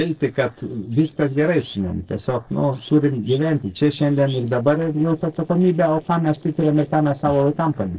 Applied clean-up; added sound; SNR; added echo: neural separator model SepFormer DNS4.